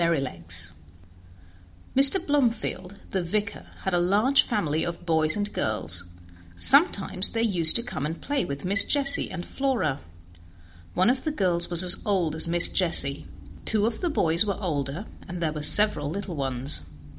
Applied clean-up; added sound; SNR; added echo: none; none; none; none.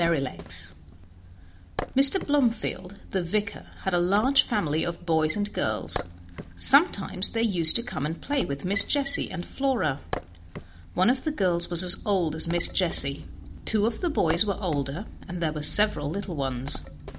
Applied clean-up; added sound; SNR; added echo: none; Wood; 15 dB; none.